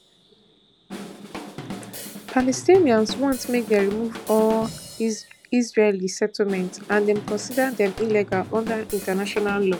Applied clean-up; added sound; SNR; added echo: none; Drum / Drum kit; 13 dB; none.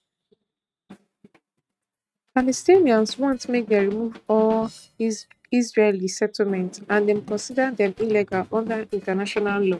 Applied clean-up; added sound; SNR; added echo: neural mask model RNNoise.